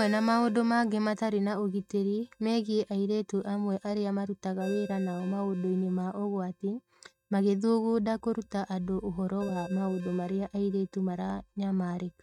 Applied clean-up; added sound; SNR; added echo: neural mask model RNNoise.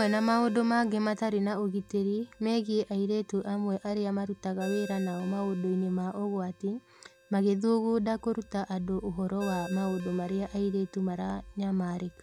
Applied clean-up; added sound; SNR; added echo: none; Ringtone; 20 dB; none.